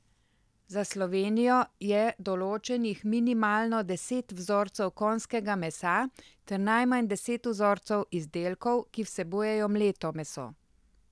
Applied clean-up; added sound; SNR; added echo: none; none; none; none.